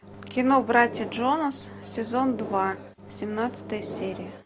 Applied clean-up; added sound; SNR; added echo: none; Microwave oven; 12 dB; none.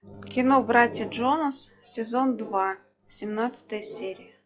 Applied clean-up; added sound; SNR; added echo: classical method log-MMSE.